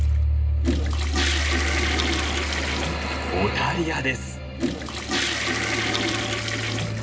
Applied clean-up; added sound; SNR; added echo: none; Toilet flush / Water; 2 dB; reverberation time 0.2 s.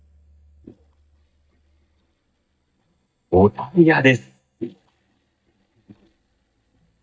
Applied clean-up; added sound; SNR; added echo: neural mask model DeepFilterNet 3.